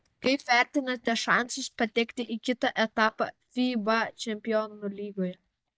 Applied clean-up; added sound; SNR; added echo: neural mask model DeepFilterNet 3.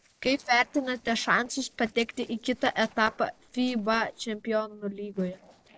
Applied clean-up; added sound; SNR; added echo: neural separator model SepFormer DNS4.